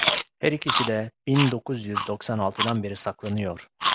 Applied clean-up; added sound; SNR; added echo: neural mask model Resemble Enhance denoiser.